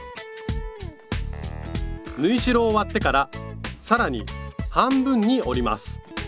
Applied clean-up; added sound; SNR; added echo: none; none; none; none.